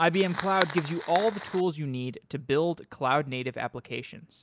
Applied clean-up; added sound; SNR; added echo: none; Fire; 8 dB; none.